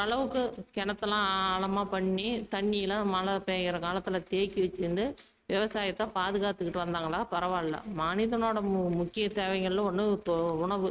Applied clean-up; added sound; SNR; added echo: neural mask model RNNoise.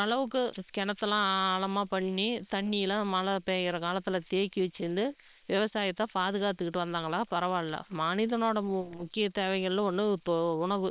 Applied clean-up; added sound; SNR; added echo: neural separator model SepFormer WHAM!.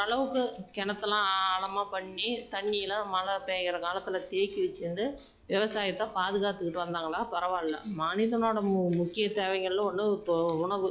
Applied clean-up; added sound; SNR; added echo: classical method log-MMSE.